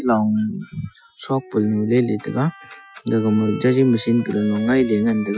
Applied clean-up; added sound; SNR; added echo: classical method Wiener filter.